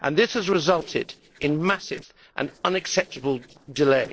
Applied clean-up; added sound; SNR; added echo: neural separator model SepFormer DNS4.